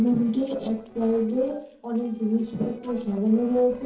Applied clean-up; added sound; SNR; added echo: neural separator model SepFormer DNS4.